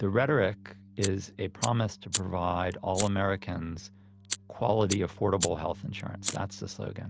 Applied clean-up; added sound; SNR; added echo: none; Fire; 9 dB; none.